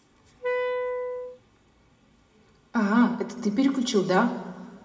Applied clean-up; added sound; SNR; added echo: none; Wind instrument, woodwind instrument; 3 dB; reverberation time 2.9 s.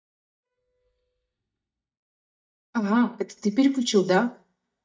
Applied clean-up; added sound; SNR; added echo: neural mask model DeepFilterNet 3.